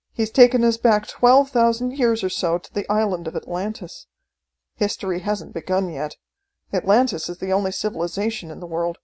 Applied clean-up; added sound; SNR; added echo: none; none; none; none.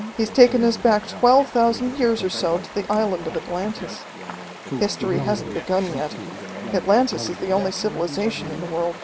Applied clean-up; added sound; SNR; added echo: none; Chatter / Stream; 11 dB; none.